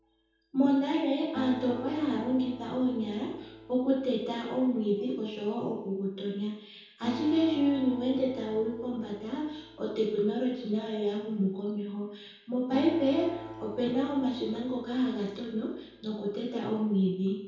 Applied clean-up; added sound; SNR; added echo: none; Acoustic guitar; 16 dB; reverberation time 0.8 s.